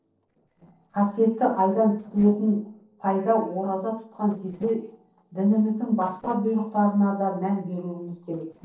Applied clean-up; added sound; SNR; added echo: neural separator model SepFormer DNS4.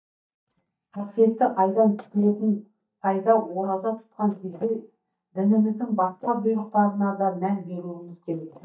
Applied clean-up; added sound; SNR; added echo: neural mask model DeepFilterNet 3.